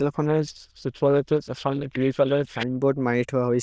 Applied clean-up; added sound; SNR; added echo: neural diffusion model UNIVERSE++.